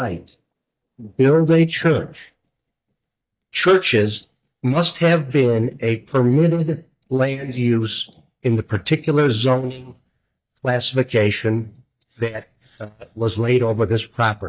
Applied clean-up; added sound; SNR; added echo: neural mask model DeepFilterNet 3.